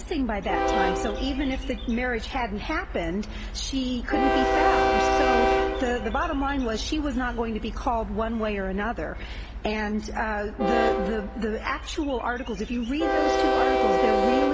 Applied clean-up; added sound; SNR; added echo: none; Train; -2 dB; none.